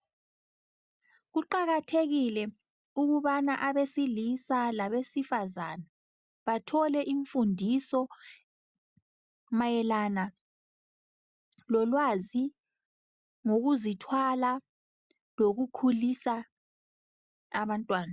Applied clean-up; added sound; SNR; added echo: none; none; none; none.